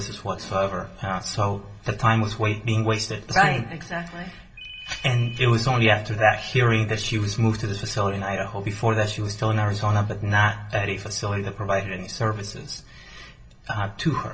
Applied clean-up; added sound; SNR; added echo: none; Ringtone; 15 dB; reverberation time 0.2 s.